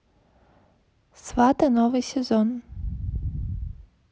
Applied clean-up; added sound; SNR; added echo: none; none; none; none.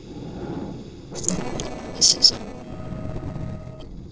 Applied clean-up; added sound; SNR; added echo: neural separator model SepFormer DNS4.